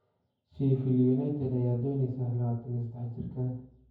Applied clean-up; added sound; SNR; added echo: none; none; none; reverberation time 0.9 s.